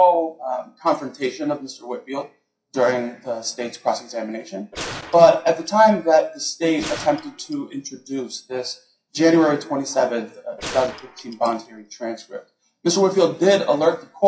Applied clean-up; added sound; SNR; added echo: classical method WPE with log-MMSE.